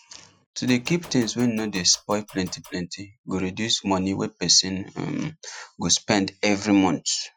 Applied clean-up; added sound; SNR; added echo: classical method Wiener filter.